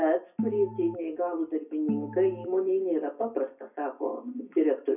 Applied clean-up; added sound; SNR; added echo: none; Organ; 8 dB; reverberation time 0.4 s.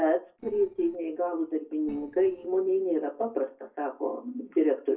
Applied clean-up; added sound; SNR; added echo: neural separator model SepFormer DNS4.